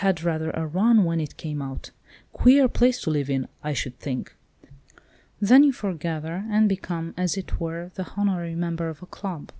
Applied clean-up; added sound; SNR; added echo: none; none; none; none.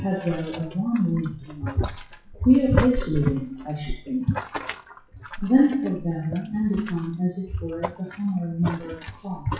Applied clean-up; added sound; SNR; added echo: classical method WPE with log-MMSE.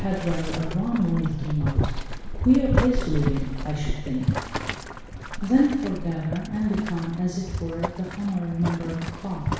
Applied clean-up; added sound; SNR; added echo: none; Boiling; 3 dB; reverberation time 1.1 s.